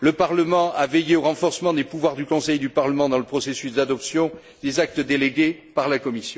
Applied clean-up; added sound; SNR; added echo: none; none; none; none.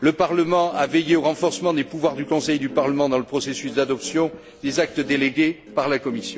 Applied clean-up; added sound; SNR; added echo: none; Guitar; 18 dB; none.